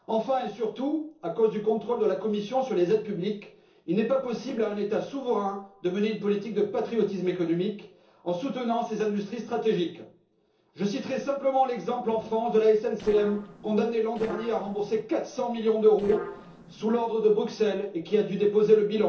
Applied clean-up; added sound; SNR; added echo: neural separator model SepFormer DNS4.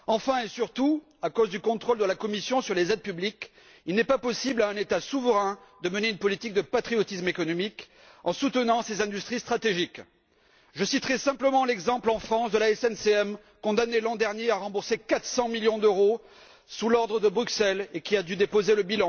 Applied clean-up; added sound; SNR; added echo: none; none; none; none.